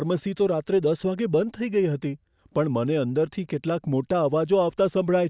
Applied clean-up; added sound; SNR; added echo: none; none; none; none.